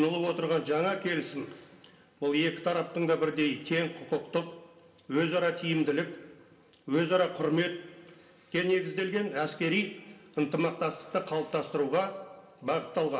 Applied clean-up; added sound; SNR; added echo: none; none; none; reverberation time 0.7 s.